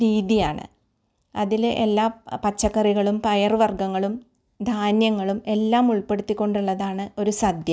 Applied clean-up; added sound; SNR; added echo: none; none; none; none.